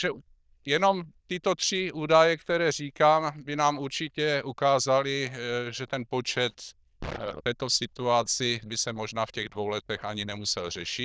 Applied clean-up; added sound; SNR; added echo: neural diffusion model UNIVERSE++.